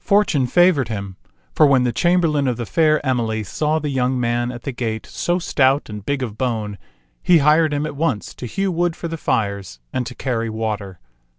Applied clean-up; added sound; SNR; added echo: none; none; none; none.